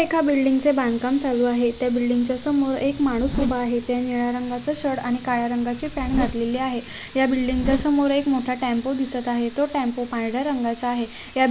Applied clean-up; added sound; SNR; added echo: none; Zipper (clothing); 9 dB; none.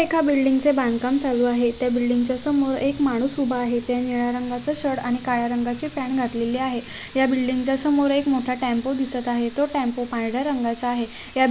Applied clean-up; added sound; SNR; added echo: none; none; none; none.